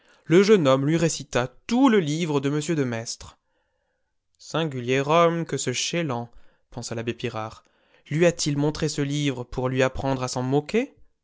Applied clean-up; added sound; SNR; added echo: none; none; none; none.